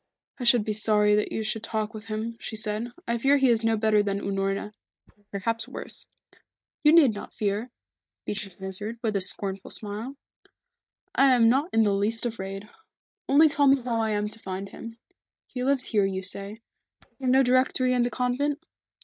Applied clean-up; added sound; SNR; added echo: neural mask model DeepFilterNet 3.